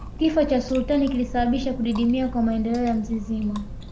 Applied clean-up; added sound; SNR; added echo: none; Chewing, mastication; 11 dB; none.